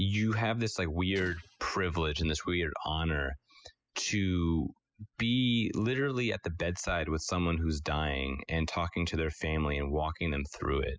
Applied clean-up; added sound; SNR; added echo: classical method spectral subtraction.